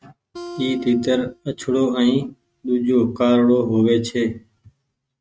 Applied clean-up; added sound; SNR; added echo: neural mask model RNNoise.